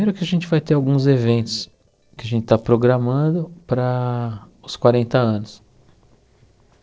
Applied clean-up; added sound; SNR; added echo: neural separator model SepFormer DNS4.